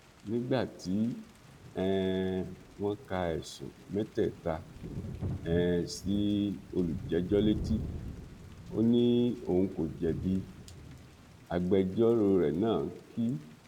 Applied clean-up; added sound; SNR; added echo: none; Thunder / Rain; 12 dB; none.